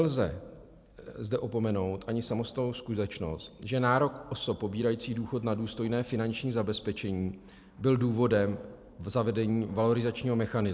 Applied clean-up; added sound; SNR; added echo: none; none; none; none.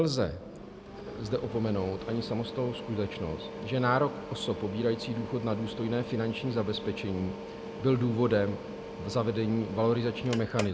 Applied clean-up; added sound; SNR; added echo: none; Mechanical fan; 10 dB; none.